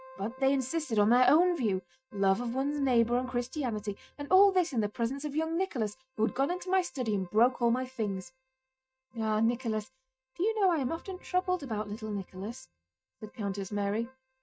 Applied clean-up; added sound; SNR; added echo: neural mask model RNNoise.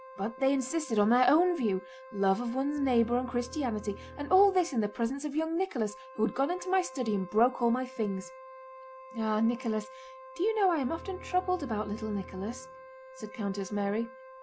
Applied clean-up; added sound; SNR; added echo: none; Bowed string instrument + Wind instrument, woodwind instrument; 17 dB; none.